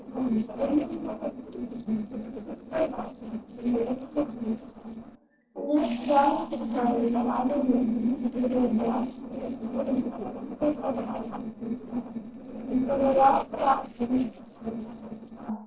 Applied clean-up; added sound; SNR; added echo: neural separator model SepFormer DNS4.